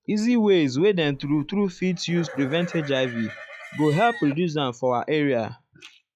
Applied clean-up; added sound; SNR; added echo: classical method log-MMSE.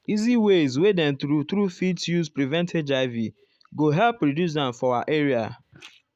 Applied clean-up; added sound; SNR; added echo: none; none; none; none.